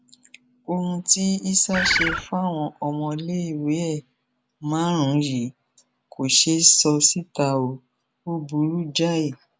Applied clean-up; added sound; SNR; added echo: none; Bird; -1 dB; none.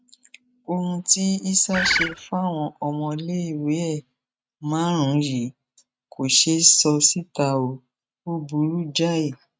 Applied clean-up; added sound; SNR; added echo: neural mask model RNNoise.